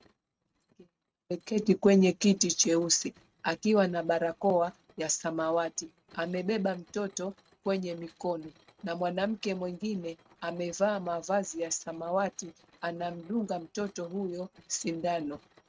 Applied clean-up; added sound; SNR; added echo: neural mask model RNNoise.